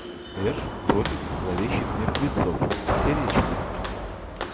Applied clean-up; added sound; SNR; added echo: none; Walk, footsteps; 0 dB; none.